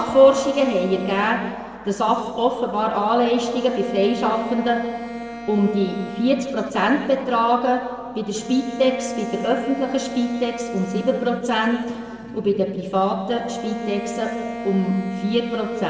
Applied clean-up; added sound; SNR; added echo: none; Bowed string instrument; 12 dB; reverberation time 1.4 s.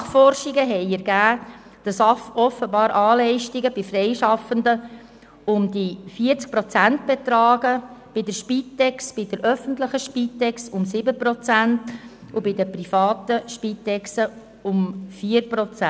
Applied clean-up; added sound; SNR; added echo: none; none; none; none.